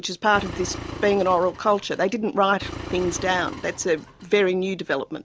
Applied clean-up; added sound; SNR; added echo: none; Engine; 13 dB; none.